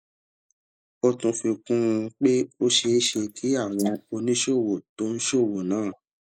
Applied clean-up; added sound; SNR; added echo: neural mask model Resemble Enhance denoiser.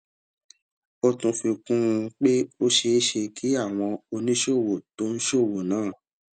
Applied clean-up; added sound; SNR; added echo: none; none; none; none.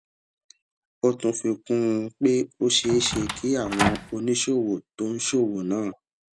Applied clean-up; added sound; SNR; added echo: none; Door; 3 dB; none.